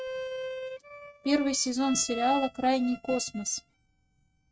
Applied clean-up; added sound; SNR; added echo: neural mask model RNNoise.